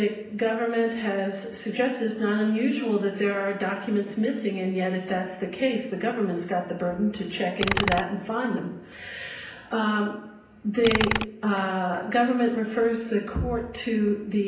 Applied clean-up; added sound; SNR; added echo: none; Computer keyboard; 5 dB; reverberation time 0.8 s.